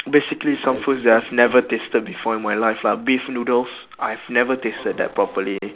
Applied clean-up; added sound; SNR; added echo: none; none; none; none.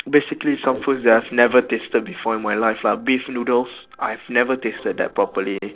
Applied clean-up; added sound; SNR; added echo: neural separator model SepFormer DNS4.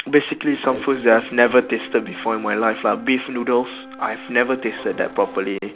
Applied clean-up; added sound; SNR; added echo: none; Wind instrument, woodwind instrument; 19 dB; none.